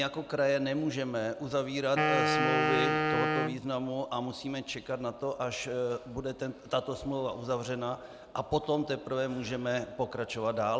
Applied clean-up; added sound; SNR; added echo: none; Wind instrument, woodwind instrument; -2 dB; none.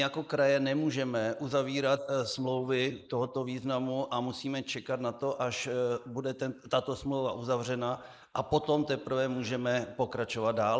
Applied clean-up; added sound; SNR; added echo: neural mask model Resemble Enhance denoiser.